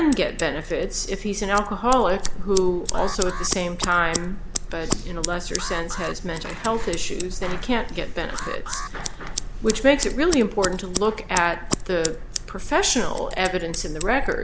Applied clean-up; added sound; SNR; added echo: none; Alarm + Scissors; 11 dB; none.